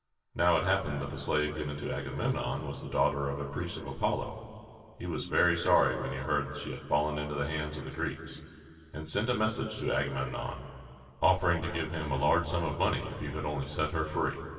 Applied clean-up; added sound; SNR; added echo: none; none; none; reverberation time 2.8 s.